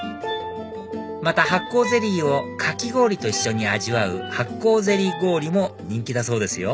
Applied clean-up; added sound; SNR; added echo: none; none; none; none.